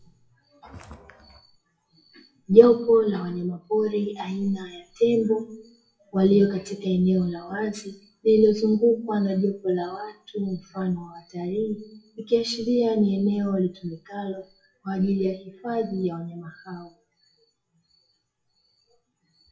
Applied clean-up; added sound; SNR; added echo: classical method WPE with log-MMSE.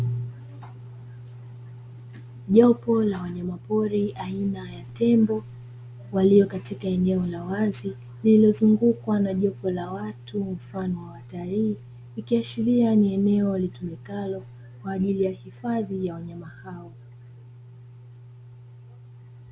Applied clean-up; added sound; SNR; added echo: none; none; none; none.